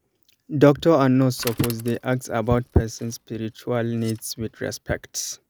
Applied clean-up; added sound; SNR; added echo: none; Bicycle; 19 dB; none.